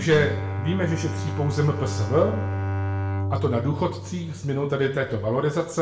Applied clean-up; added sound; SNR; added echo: none; Bowed string instrument; 4 dB; reverberation time 0.6 s.